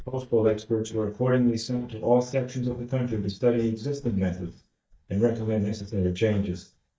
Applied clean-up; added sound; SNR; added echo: neural mask model DeepFilterNet 3.